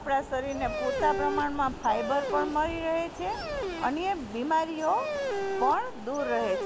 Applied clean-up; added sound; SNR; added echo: none; Dog; 6 dB; none.